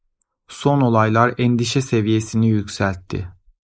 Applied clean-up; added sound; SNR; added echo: neural mask model Resemble Enhance denoiser.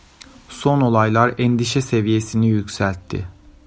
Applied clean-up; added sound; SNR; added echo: none; none; none; none.